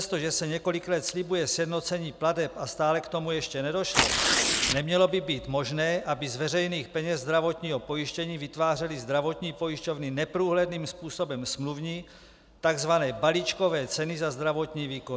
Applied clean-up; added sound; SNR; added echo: none; Tearing; -1 dB; none.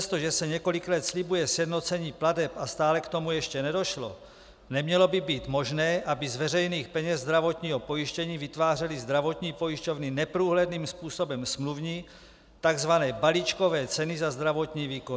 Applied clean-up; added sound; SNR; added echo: none; none; none; none.